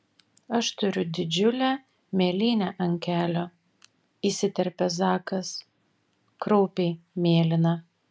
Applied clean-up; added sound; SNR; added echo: none; none; none; none.